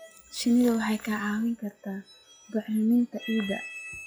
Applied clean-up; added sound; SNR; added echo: classical method log-MMSE.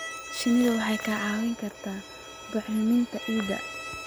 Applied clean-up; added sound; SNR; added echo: none; Bowed string instrument; 10 dB; none.